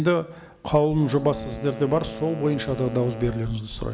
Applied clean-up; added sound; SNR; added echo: none; Wind instrument, woodwind instrument; 14 dB; none.